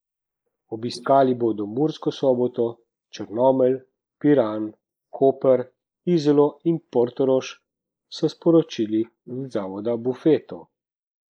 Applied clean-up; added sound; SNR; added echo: neural mask model Resemble Enhance denoiser.